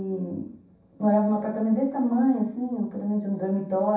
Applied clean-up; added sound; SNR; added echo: none; none; none; reverberation time 0.7 s.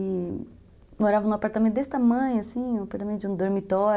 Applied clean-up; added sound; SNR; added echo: none; none; none; none.